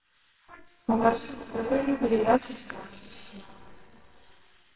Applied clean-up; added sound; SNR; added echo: neural separator model SepFormer WHAMR!.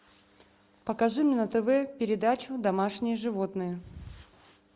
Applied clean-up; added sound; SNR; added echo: none; none; none; none.